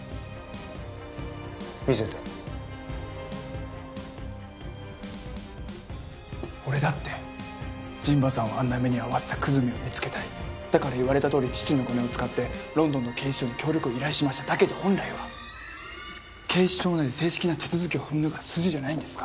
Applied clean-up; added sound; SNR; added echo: none; none; none; none.